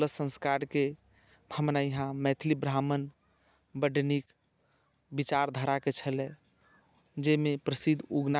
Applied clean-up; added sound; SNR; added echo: none; none; none; none.